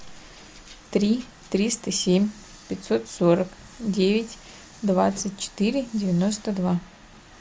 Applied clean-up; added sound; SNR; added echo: none; none; none; none.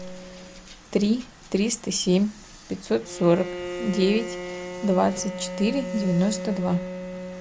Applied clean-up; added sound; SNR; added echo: none; Bowed string instrument; 9 dB; none.